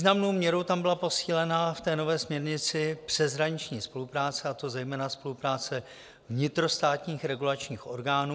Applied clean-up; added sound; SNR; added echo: none; none; none; none.